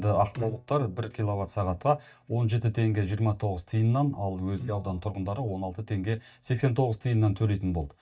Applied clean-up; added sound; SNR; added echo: neural mask model DeepFilterNet 3.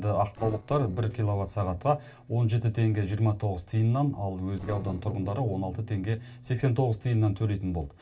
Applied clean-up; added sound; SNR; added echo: neural separator model SepFormer DNS4.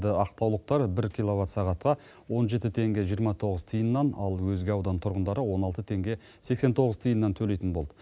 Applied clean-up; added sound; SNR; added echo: none; none; none; none.